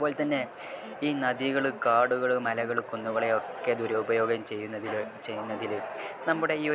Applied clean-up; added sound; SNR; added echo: none; Alarm; 20 dB; none.